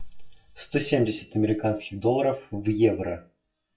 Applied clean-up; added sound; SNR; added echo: classical method WPE with log-MMSE.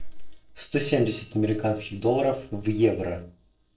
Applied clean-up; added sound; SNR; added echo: neural separator model SepFormer DNS4.